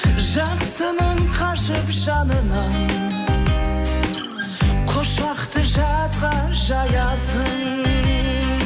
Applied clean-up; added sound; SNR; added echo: none; none; none; none.